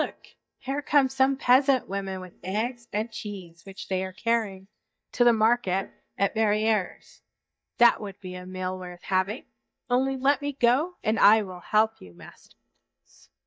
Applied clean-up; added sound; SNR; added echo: neural mask model DeepFilterNet 3.